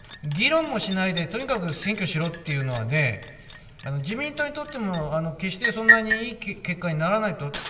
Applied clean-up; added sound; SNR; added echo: none; Liquid; 2 dB; reverberation time 2.4 s.